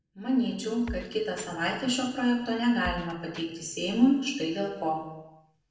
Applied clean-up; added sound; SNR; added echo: none; Drum kit; 14 dB; reverberation time 0.8 s.